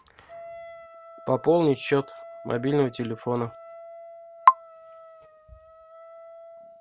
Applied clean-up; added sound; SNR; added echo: none; Wind instrument, woodwind instrument; 18 dB; none.